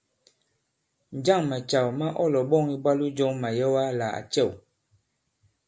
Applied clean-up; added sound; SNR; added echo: none; none; none; none.